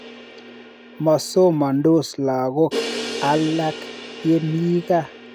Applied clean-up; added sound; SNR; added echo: none; Crash cymbal; 12 dB; none.